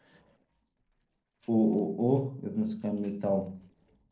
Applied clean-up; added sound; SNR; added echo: neural separator model SepFormer DNS4.